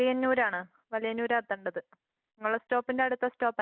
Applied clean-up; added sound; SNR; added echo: none; none; none; none.